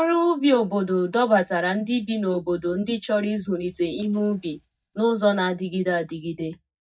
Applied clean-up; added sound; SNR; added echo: neural mask model DeepFilterNet 3.